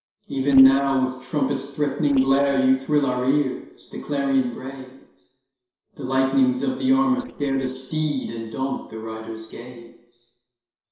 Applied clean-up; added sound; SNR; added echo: neural separator model SepFormer DNS4.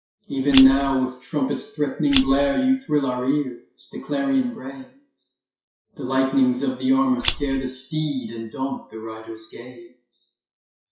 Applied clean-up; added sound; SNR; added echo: classical method WPE with log-MMSE.